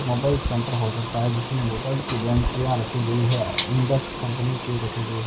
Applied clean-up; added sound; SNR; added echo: none; none; none; none.